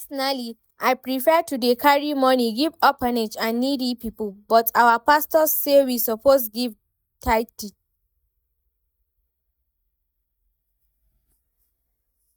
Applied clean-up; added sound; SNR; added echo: neural mask model DeepFilterNet 3.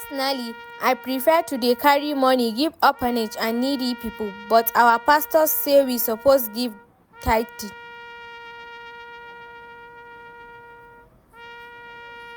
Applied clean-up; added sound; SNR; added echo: none; Trumpet; 19 dB; none.